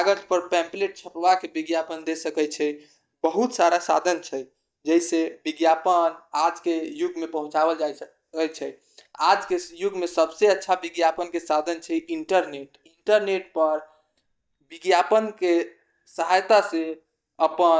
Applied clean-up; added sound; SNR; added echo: neural mask model DeepFilterNet 3.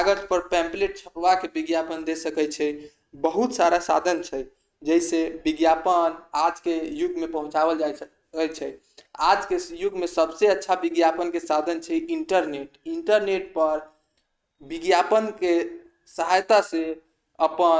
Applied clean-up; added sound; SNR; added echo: neural mask model RNNoise.